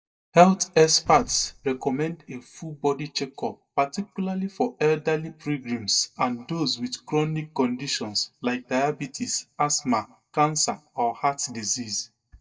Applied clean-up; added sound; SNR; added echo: neural mask model DeepFilterNet 3.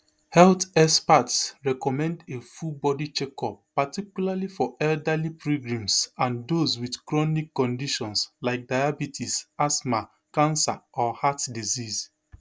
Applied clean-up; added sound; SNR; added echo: none; none; none; none.